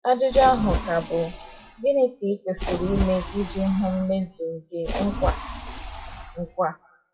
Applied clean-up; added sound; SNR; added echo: classical method WPE with log-MMSE.